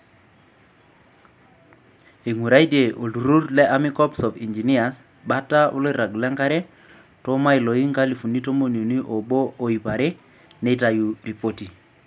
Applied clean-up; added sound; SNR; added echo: none; none; none; none.